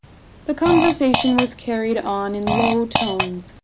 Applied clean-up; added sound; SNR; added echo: none; Fart; 5 dB; none.